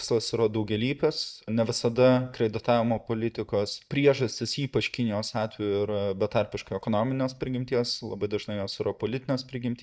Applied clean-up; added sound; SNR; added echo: neural mask model DeepFilterNet 3.